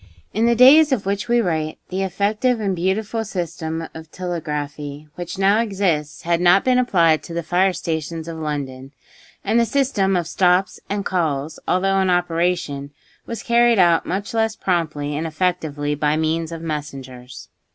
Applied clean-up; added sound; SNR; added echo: none; none; none; none.